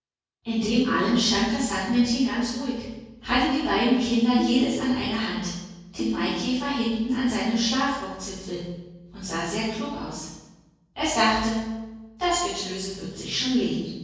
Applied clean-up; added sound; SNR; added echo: none; Ringtone; 10 dB; reverberation time 1.3 s.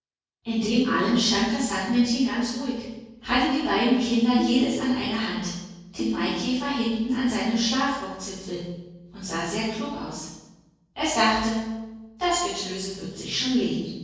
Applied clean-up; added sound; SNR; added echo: neural separator model SepFormer DNS4.